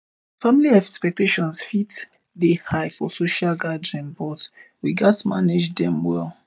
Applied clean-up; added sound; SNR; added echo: neural mask model DeepFilterNet 3.